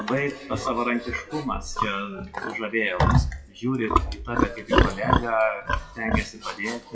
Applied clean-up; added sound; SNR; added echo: classical method WPE with log-MMSE.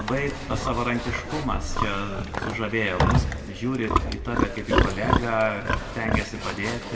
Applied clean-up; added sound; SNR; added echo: none; Livestock, farm animals, working animals; -2 dB; reverberation time 2.1 s.